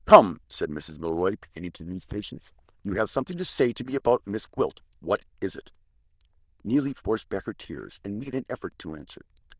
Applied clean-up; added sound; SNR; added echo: neural diffusion model UNIVERSE++.